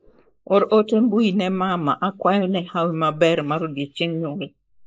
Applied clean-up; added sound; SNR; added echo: neural mask model Resemble Enhance denoiser.